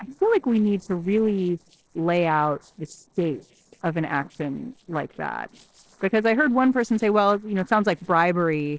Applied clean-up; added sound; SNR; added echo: neural separator model SepFormer DNS4.